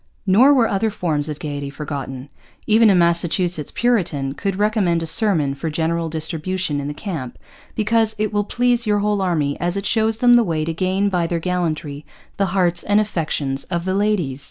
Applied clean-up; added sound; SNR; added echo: none; none; none; none.